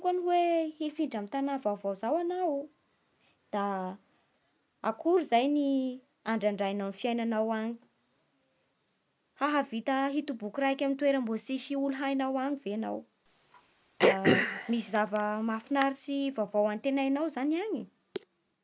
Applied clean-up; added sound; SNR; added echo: none; Cough; 0 dB; none.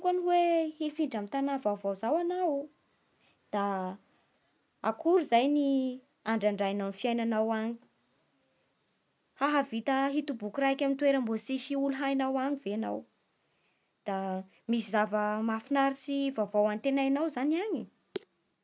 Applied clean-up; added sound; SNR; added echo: none; none; none; none.